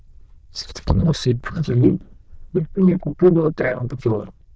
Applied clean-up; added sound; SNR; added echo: neural diffusion model UNIVERSE++.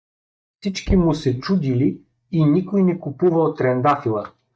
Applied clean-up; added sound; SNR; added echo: neural mask model DeepFilterNet 3.